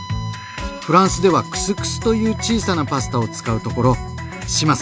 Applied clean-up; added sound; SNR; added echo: none; Bowed string instrument; 19 dB; none.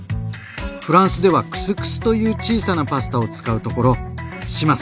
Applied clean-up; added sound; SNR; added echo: none; none; none; none.